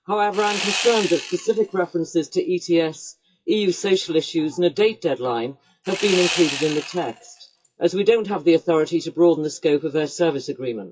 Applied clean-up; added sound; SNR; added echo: classical method WPE with log-MMSE.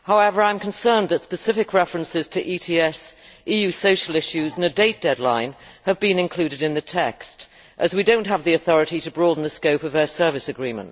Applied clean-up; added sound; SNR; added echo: none; none; none; none.